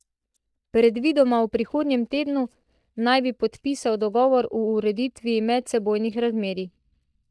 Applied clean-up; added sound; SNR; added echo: neural mask model DeepFilterNet 3.